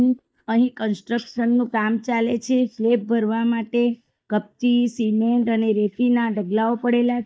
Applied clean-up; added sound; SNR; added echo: neural mask model DeepFilterNet 3.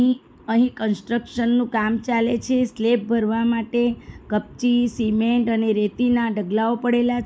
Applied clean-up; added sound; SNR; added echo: none; none; none; none.